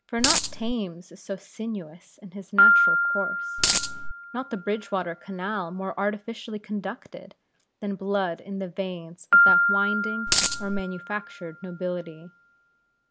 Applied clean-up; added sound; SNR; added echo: none; Coin (dropping) + Piano; -5 dB; none.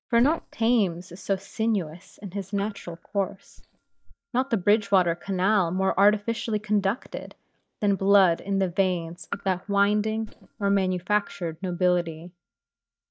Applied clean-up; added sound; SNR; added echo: neural mask model DeepFilterNet 3.